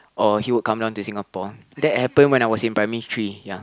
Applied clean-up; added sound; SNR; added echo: none; none; none; none.